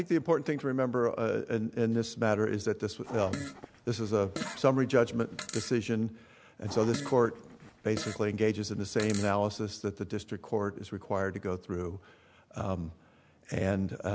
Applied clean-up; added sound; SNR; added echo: none; Fart; 12 dB; none.